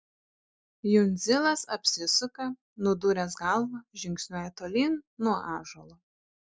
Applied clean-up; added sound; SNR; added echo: none; none; none; none.